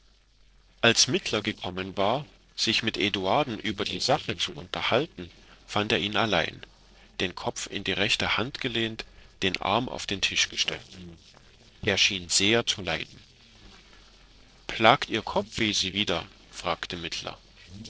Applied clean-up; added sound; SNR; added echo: neural separator model SepFormer DNS4.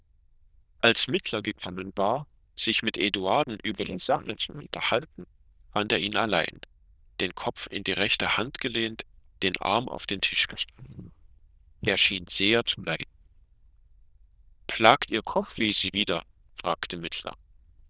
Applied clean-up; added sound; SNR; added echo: neural diffusion model UNIVERSE++.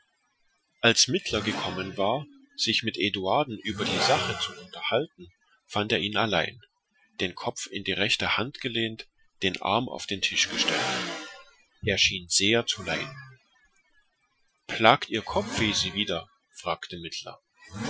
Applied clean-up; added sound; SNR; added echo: classical method Wiener filter.